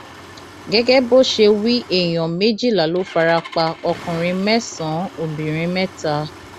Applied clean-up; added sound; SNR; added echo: none; Engine starting; 19 dB; none.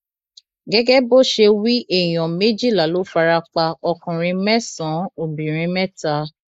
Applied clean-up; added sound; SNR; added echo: neural mask model Resemble Enhance denoiser.